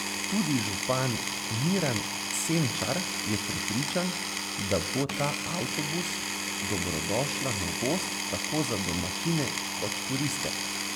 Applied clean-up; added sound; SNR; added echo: none; Power tool; 0 dB; none.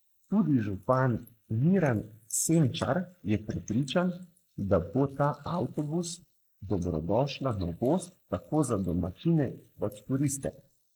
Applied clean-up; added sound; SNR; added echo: neural mask model Resemble Enhance denoiser.